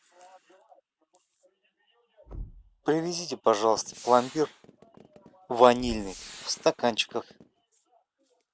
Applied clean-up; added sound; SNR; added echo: none; Gunshot, gunfire + Thump, thud; 19 dB; none.